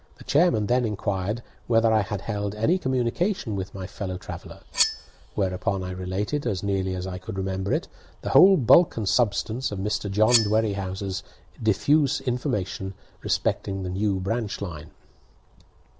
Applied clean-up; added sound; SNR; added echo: none; Cutlery, silverware; 7 dB; none.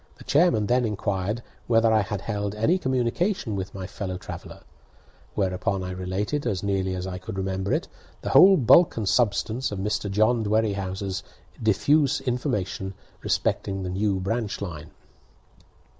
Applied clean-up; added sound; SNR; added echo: none; none; none; none.